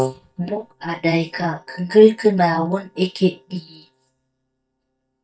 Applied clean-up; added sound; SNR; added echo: neural mask model DeepFilterNet 3.